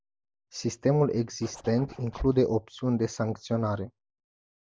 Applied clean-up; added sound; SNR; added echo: neural mask model Resemble Enhance denoiser.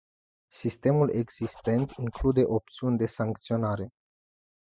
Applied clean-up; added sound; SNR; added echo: classical method spectral subtraction.